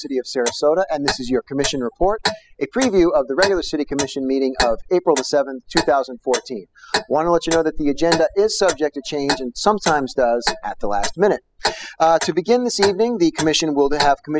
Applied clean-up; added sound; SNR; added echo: classical method spectral subtraction.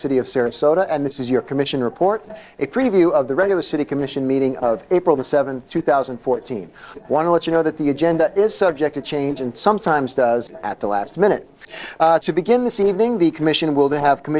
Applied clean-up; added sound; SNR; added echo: neural separator model SepFormer DNS4.